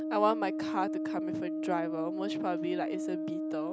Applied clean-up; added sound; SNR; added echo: none; Brass instrument; 0 dB; none.